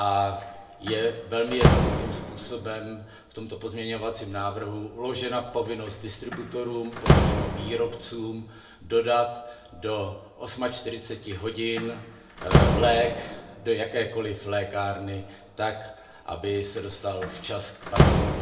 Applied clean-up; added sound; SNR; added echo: none; Slam; -1 dB; reverberation time 0.6 s.